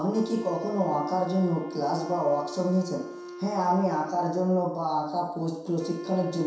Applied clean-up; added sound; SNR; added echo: none; Wind instrument, woodwind instrument; 14 dB; reverberation time 0.7 s.